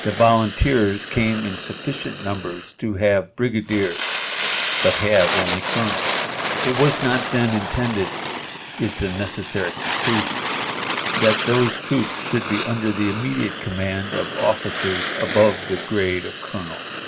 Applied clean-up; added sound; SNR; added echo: none; Fire; 5 dB; reverberation time 0.2 s.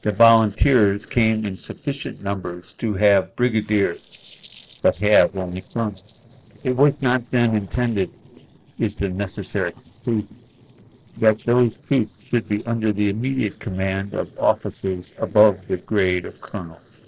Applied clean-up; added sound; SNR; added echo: neural separator model SepFormer DNS4.